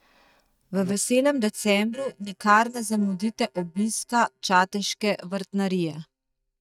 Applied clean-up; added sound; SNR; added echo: neural mask model DeepFilterNet 3.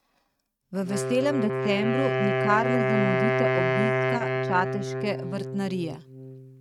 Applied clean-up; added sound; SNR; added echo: neural mask model RNNoise.